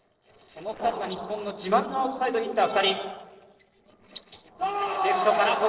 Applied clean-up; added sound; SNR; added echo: neural separator model SepFormer DNS4.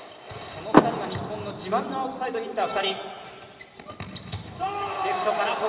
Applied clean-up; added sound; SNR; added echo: none; Car; -1 dB; reverberation time 2.7 s.